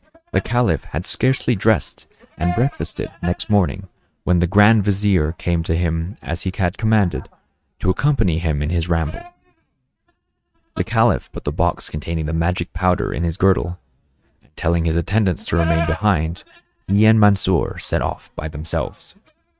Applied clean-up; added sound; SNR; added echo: neural mask model RNNoise.